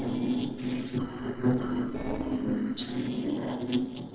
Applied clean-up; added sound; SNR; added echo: neural separator model SepFormer DNS4.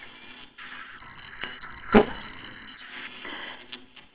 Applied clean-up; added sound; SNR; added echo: neural separator model SepFormer WHAMR!.